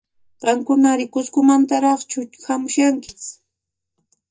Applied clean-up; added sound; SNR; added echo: neural mask model DeepFilterNet 3.